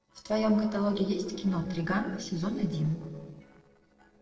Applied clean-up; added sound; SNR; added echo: neural separator model SepFormer DNS4.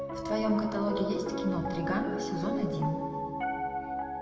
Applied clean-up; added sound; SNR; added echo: none; Piano; 1 dB; reverberation time 1.9 s.